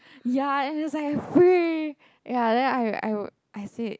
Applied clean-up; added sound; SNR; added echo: none; none; none; none.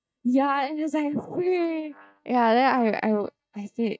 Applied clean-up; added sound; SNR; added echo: neural mask model DeepFilterNet 3.